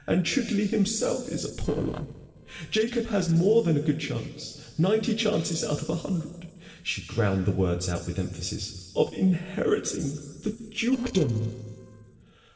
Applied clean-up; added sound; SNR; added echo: neural separator model SepFormer DNS4.